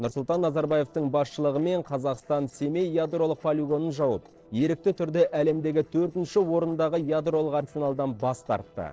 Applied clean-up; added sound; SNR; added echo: neural separator model SepFormer DNS4.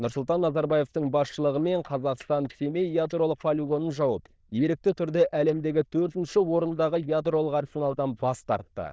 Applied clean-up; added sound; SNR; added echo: neural diffusion model UNIVERSE++.